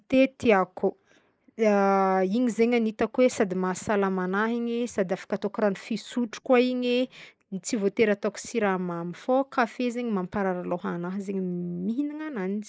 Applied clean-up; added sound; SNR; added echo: neural mask model Resemble Enhance denoiser.